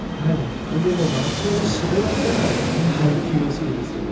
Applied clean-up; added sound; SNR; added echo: none; Fixed-wing aircraft, airplane; 3 dB; reverberation time 0.6 s.